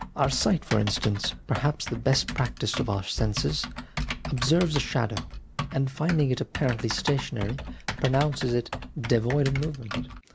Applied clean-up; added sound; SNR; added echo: none; Typing; 8 dB; none.